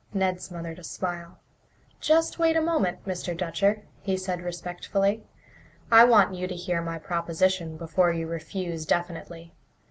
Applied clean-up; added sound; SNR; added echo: none; none; none; none.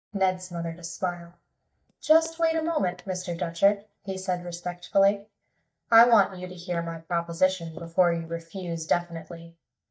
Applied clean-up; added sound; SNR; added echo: neural mask model DeepFilterNet 3.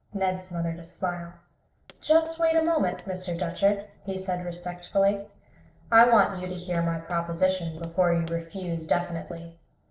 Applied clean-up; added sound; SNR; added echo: neural separator model SepFormer DNS4.